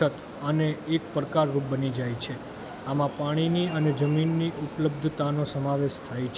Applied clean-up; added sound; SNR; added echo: none; none; none; none.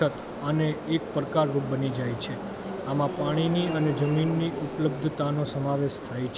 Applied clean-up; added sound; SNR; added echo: none; Subway, metro, underground; 9 dB; none.